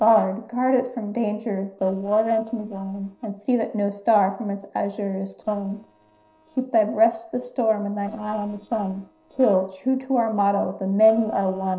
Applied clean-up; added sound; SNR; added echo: neural separator model SepFormer DNS4.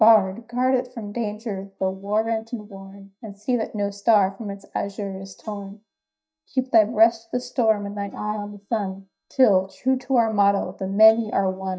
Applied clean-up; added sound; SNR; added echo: neural mask model DeepFilterNet 3.